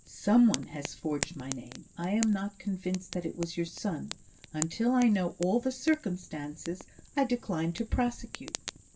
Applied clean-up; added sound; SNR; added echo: none; Fire; 13 dB; reverberation time 0.2 s.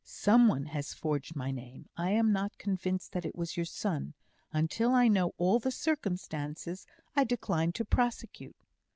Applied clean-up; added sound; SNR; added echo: none; none; none; none.